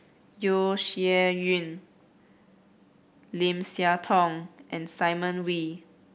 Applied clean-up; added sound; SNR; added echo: none; none; none; none.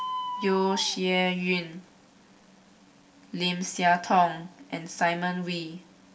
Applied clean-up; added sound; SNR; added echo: none; Bird; 13 dB; reverberation time 0.2 s.